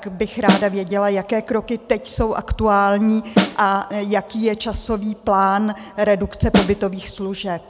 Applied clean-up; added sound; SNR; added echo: none; Snare drum; 0 dB; none.